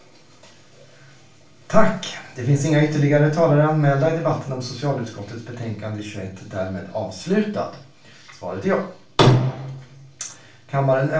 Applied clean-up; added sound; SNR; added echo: none; none; none; reverberation time 0.3 s.